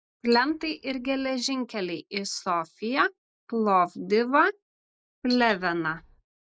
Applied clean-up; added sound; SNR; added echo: neural mask model Resemble Enhance denoiser.